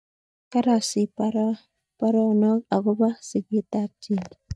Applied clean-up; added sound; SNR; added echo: neural mask model DeepFilterNet 3.